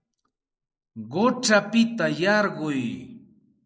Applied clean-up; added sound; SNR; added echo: neural mask model Resemble Enhance denoiser.